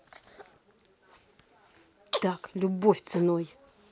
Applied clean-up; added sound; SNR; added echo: none; none; none; none.